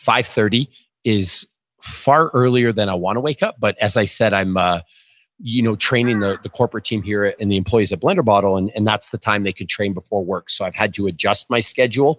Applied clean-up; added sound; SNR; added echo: none; Crow; 19 dB; none.